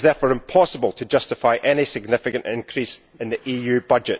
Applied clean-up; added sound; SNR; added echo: none; none; none; none.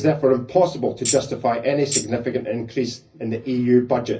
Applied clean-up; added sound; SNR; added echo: none; Tambourine; 7 dB; reverberation time 0.4 s.